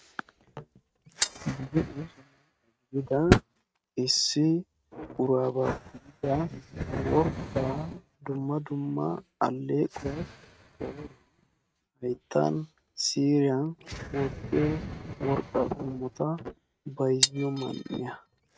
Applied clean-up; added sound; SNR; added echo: neural mask model RNNoise.